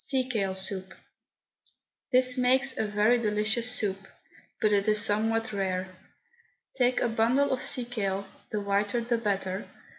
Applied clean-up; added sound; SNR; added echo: none; none; none; none.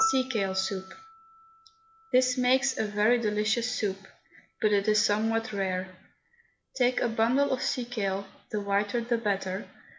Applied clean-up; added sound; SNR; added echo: none; Piano; 15 dB; none.